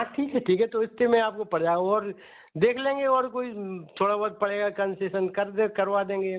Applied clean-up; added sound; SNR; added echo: none; none; none; none.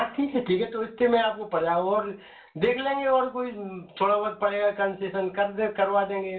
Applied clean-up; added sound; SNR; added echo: none; none; none; reverberation time 0.3 s.